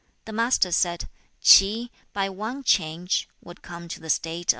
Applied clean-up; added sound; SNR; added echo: none; none; none; none.